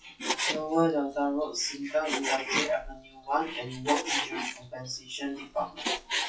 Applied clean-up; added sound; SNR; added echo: classical method WPE with log-MMSE.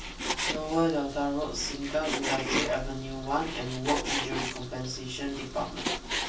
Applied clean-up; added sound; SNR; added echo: none; Frying (food); 3 dB; reverberation time 0.1 s.